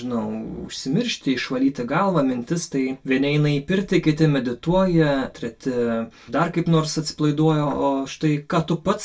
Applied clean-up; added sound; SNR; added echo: none; none; none; reverberation time 0.1 s.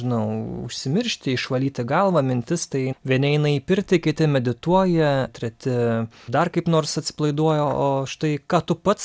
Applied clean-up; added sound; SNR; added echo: none; none; none; none.